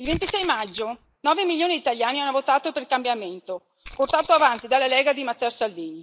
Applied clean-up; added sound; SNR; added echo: neural mask model Resemble Enhance denoiser.